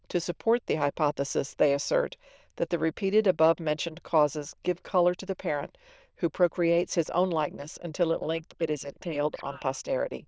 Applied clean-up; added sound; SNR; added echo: neural diffusion model UNIVERSE++.